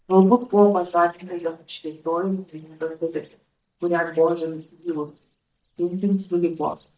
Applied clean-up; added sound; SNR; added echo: neural mask model DeepFilterNet 3.